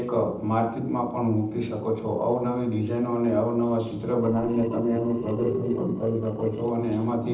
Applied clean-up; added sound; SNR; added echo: neural separator model SepFormer DNS4.